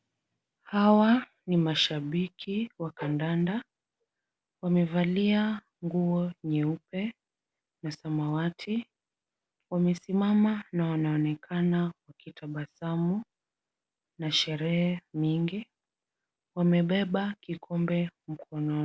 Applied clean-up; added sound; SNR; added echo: none; none; none; none.